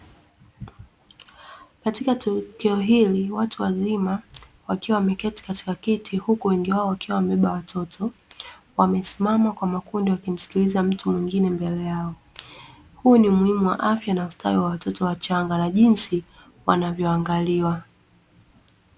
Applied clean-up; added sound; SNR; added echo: none; none; none; none.